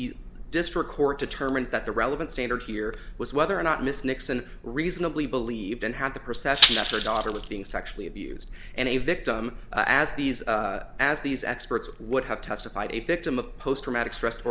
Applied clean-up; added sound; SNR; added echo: none; Rattle (instrument); -2 dB; none.